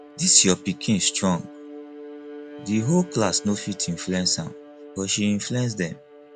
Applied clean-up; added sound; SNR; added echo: none; Bowed string instrument; 17 dB; none.